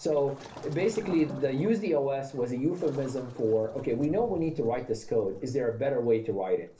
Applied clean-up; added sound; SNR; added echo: none; Waves, surf; 18 dB; reverberation time 0.3 s.